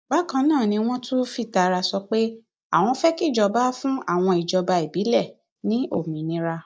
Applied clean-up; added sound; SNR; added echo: neural mask model DeepFilterNet 3.